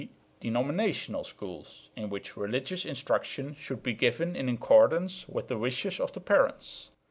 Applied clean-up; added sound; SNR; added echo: none; none; none; none.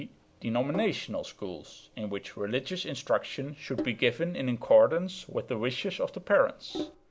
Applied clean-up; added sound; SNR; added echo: none; Sink (filling or washing); 16 dB; none.